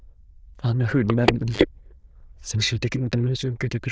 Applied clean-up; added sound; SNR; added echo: neural diffusion model UNIVERSE++.